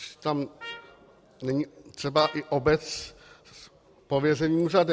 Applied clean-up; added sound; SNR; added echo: none; Trumpet; 19 dB; none.